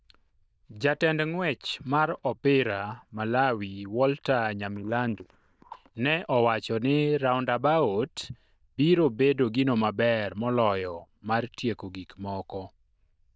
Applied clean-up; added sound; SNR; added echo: neural diffusion model UNIVERSE++.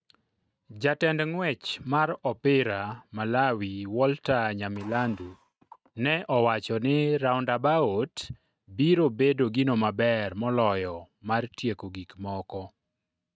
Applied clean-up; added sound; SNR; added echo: neural mask model RNNoise.